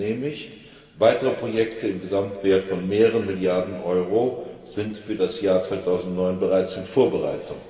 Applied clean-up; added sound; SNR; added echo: none; none; none; reverberation time 2.2 s.